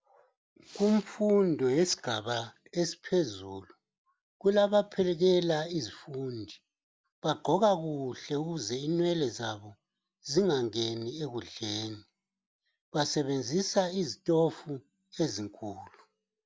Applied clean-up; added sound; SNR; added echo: none; none; none; none.